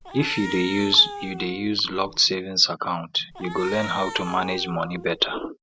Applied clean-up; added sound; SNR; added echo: none; Cat; 12 dB; none.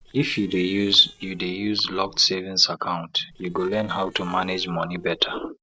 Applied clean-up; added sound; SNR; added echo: neural separator model SepFormer DNS4.